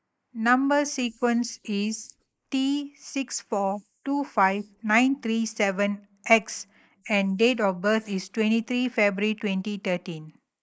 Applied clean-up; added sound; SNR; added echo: neural mask model Resemble Enhance denoiser.